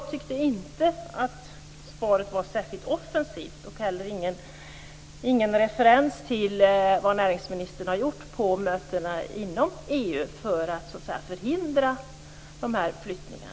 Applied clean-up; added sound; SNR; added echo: none; none; none; none.